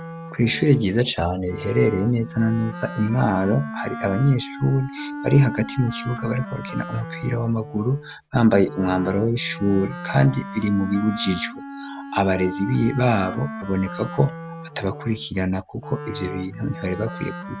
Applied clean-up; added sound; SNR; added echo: none; Wind instrument, woodwind instrument; 11 dB; none.